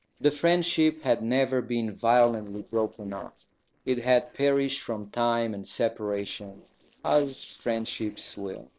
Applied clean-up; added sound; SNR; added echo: neural separator model SepFormer DNS4.